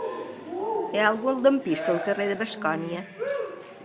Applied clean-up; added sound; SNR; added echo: none; Cheering; 6 dB; none.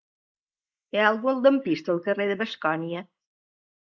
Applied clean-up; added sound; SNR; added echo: neural mask model Resemble Enhance denoiser.